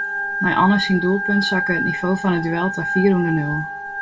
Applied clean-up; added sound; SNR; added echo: none; Organ; 5 dB; reverberation time 0.2 s.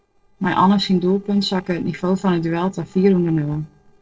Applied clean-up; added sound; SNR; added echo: neural separator model SepFormer DNS4.